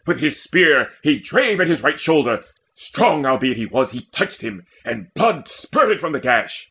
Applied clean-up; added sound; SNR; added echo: none; none; none; none.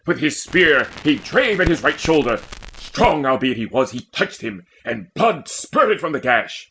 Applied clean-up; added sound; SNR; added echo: none; Crackle; 13 dB; none.